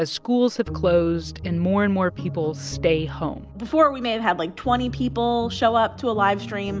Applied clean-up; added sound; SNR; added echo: none; none; none; none.